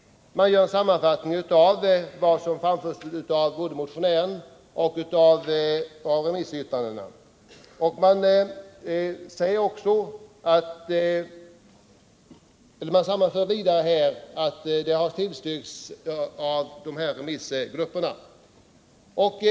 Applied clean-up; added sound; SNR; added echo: none; none; none; none.